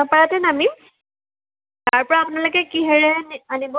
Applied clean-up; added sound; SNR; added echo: none; none; none; none.